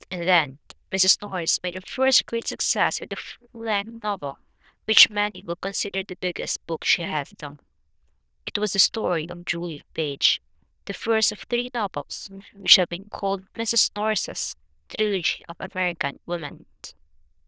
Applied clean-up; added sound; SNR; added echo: neural diffusion model UNIVERSE++.